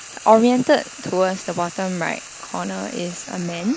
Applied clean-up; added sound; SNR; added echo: none; Frying (food); 16 dB; none.